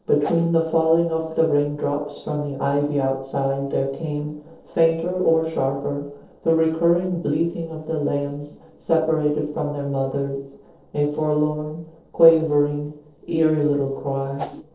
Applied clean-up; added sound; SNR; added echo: neural separator model SepFormer DNS4.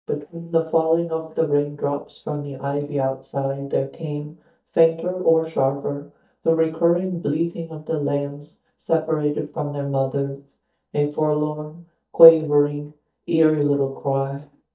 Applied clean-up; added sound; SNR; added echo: neural mask model DeepFilterNet 3.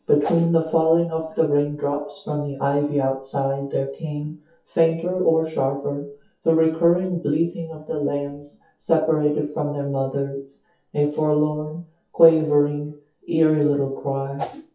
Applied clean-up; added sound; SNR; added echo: classical method WPE with log-MMSE.